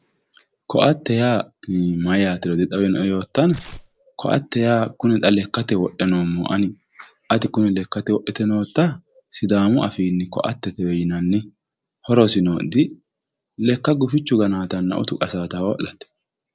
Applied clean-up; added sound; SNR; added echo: neural separator model SepFormer DNS4.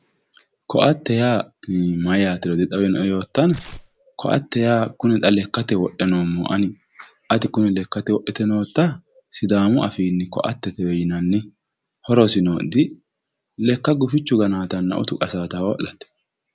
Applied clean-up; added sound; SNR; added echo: none; Tearing; 18 dB; none.